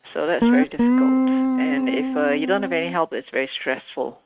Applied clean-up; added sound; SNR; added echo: neural mask model RNNoise.